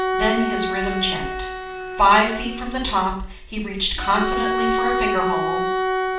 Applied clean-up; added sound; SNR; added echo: none; Bowed string instrument; 3 dB; reverberation time 0.5 s.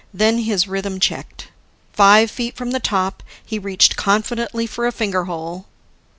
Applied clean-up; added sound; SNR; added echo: none; none; none; none.